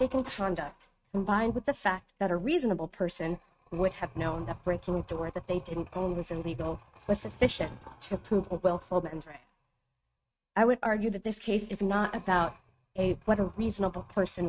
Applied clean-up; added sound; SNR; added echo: neural mask model RNNoise.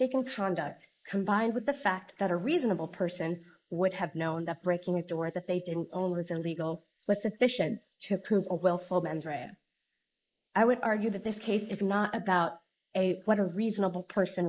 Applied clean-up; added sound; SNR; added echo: neural mask model Resemble Enhance denoiser.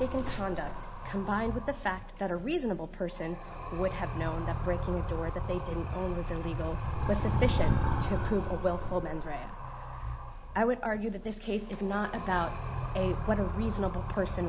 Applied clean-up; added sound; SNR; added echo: none; Animal; 1 dB; none.